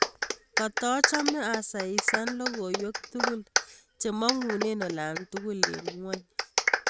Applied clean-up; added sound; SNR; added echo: neural mask model RNNoise.